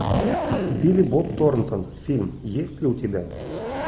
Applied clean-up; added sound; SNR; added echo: none; Zipper (clothing); 4 dB; none.